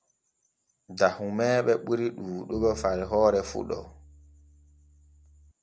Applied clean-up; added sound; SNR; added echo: none; Bowed string instrument; 17 dB; none.